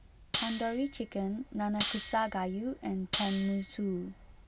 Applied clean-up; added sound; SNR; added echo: none; Cutlery, silverware; -3 dB; none.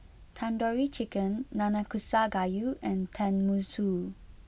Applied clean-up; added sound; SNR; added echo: none; none; none; none.